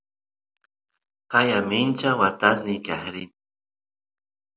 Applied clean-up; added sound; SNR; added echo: none; none; none; none.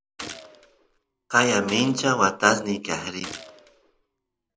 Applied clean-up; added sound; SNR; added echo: none; Gunshot, gunfire; 17 dB; none.